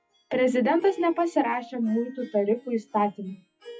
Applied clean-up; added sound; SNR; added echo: classical method WPE with log-MMSE.